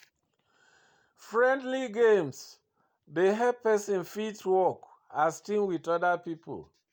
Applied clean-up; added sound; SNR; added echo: none; none; none; none.